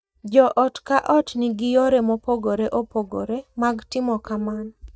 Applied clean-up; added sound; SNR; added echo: neural mask model DeepFilterNet 3.